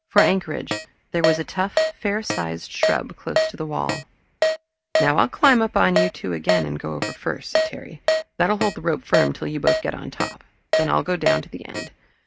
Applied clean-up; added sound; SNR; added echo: none; Keyboard (musical); 1 dB; none.